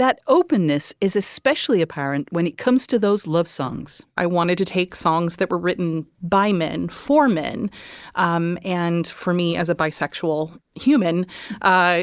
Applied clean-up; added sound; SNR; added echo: neural mask model Resemble Enhance denoiser.